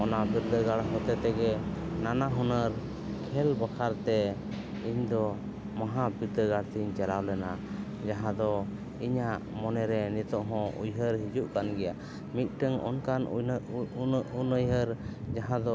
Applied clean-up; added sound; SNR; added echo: none; none; none; none.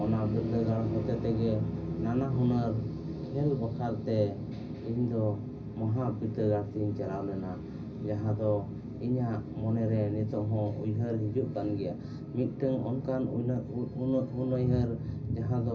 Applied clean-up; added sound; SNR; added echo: none; none; none; reverberation time 0.4 s.